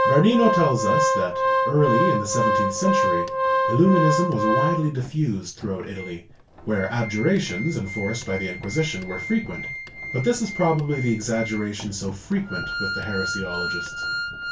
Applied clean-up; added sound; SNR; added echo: none; Organ; 2 dB; reverberation time 0.2 s.